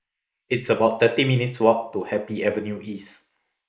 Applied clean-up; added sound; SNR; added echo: neural mask model Resemble Enhance denoiser.